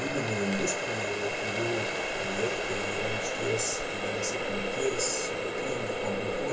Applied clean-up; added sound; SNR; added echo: none; Water tap, faucet; -2 dB; reverberation time 0.2 s.